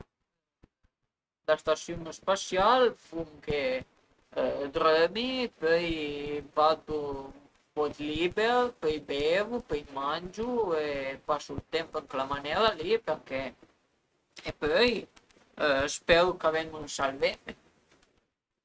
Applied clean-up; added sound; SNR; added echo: neural mask model RNNoise.